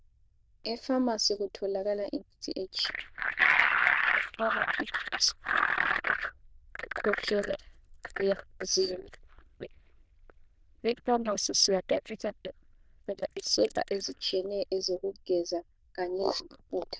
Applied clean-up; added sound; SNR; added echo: neural diffusion model UNIVERSE++.